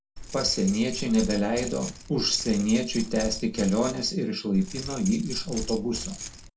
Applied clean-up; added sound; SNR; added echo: none; Keys jangling; 10 dB; reverberation time 0.2 s.